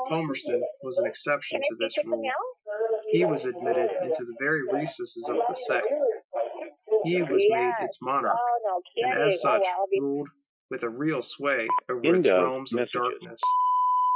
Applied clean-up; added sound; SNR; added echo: classical method Wiener filter.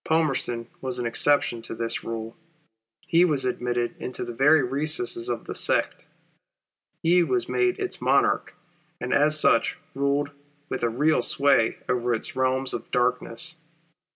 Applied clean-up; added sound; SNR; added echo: none; none; none; none.